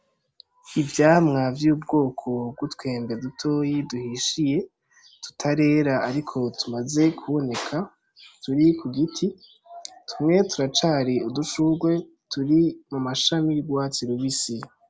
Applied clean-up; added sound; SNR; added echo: none; none; none; none.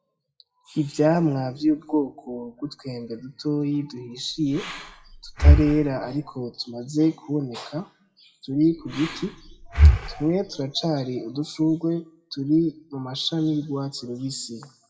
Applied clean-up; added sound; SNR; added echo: classical method WPE with log-MMSE.